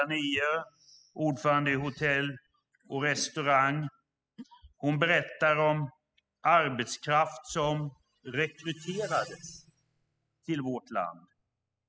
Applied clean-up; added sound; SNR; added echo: classical method spectral subtraction.